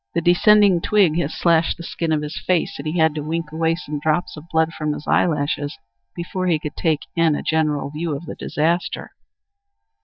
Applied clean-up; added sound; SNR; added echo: neural mask model DeepFilterNet 3.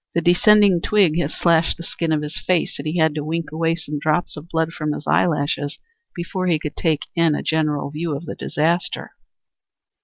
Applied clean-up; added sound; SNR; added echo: none; none; none; none.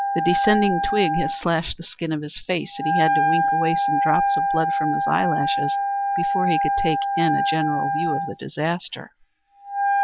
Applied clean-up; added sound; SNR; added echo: none; Wind instrument, woodwind instrument; -3 dB; none.